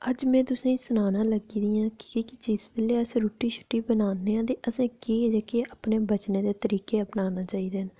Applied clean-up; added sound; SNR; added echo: none; none; none; none.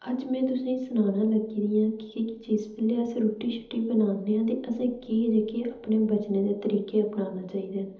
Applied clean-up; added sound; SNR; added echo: none; none; none; reverberation time 1.2 s.